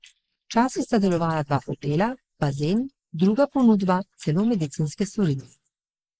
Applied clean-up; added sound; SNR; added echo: neural mask model Resemble Enhance denoiser.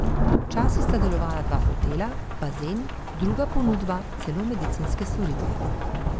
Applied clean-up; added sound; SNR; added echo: none; Rain / Thunderstorm; -4 dB; none.